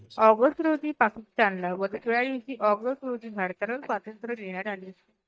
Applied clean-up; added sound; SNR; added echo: neural mask model DeepFilterNet 3.